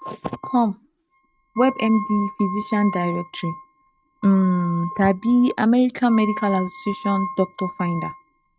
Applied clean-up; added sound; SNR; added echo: neural mask model RNNoise.